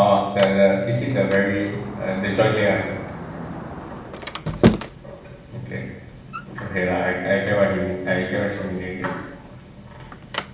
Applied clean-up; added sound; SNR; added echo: none; Sliding door; 7 dB; reverberation time 0.9 s.